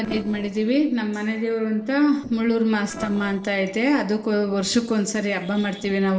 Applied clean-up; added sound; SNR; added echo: neural separator model SepFormer DNS4.